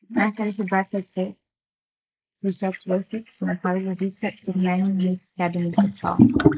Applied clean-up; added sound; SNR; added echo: neural mask model Resemble Enhance denoiser.